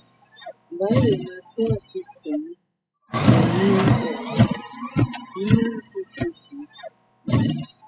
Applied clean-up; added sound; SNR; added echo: classical method spectral subtraction.